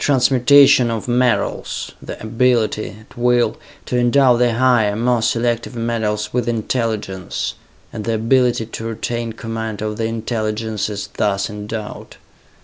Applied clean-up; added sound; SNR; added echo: none; none; none; none.